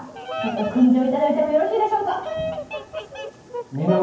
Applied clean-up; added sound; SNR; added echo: none; Bird vocalization, bird call, bird song; 9 dB; reverberation time 0.9 s.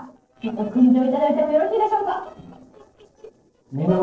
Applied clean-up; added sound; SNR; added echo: neural separator model SepFormer DNS4.